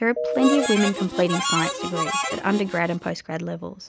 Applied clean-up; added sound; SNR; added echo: none; Telephone + Harmonica; 3 dB; none.